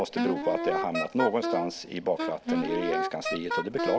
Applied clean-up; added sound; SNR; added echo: none; Wind instrument, woodwind instrument; 1 dB; none.